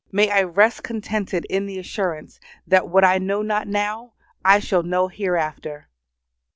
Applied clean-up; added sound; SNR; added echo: none; none; none; none.